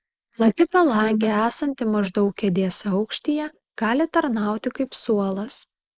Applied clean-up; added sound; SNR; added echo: neural mask model Resemble Enhance denoiser.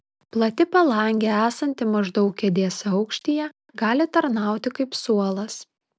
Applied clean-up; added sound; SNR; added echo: none; none; none; none.